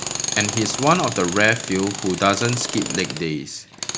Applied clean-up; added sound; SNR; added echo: none; Tools; 6 dB; none.